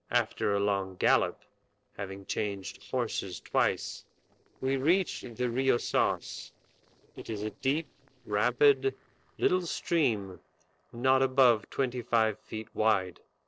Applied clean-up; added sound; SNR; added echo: neural separator model SepFormer DNS4.